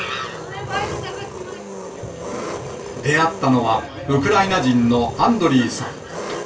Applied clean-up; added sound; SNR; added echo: none; Engine; 11 dB; reverberation time 0.3 s.